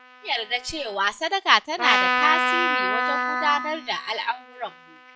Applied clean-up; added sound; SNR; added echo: classical method log-MMSE.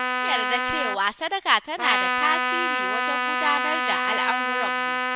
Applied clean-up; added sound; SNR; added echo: none; Trumpet; -2 dB; none.